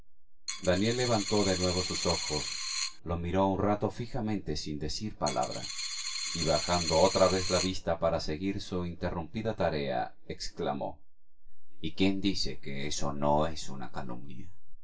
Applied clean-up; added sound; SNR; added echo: none; Coin (dropping); 5 dB; reverberation time 0.2 s.